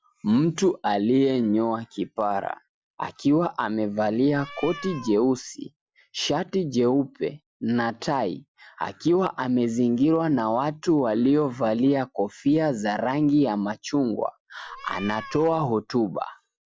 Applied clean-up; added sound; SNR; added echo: none; Meow; 17 dB; none.